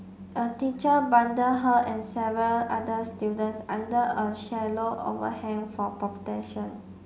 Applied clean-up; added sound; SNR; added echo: none; none; none; none.